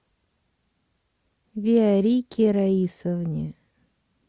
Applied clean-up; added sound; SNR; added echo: none; none; none; none.